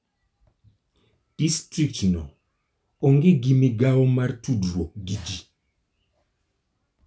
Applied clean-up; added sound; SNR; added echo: none; none; none; none.